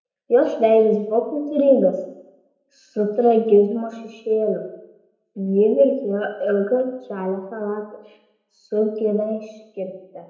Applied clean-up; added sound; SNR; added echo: none; none; none; reverberation time 0.8 s.